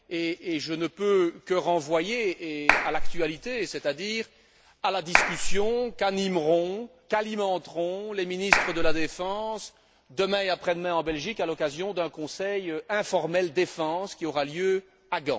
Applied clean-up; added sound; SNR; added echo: none; Clapping; -4 dB; none.